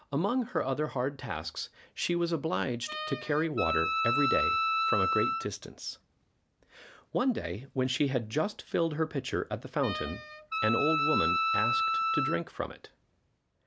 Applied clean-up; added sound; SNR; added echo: none; Wind instrument, woodwind instrument; -2 dB; none.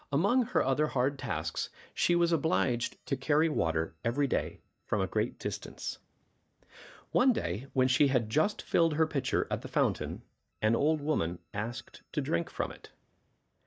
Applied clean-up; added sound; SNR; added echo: neural mask model DeepFilterNet 3.